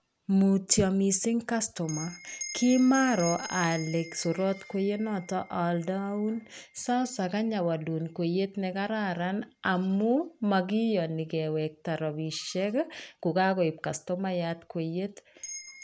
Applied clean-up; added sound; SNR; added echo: none; Bell; 17 dB; none.